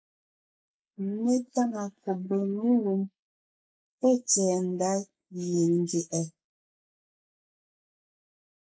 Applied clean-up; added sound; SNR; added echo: neural mask model Resemble Enhance denoiser.